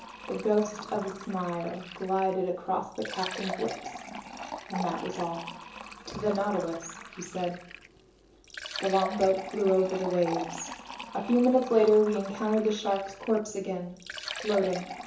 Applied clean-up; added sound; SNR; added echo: none; Fill (with liquid); 11 dB; reverberation time 0.7 s.